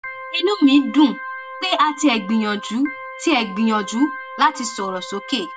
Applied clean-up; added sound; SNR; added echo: none; Organ; 14 dB; none.